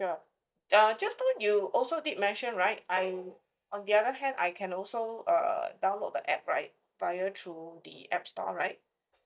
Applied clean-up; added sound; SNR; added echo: neural mask model DeepFilterNet 3.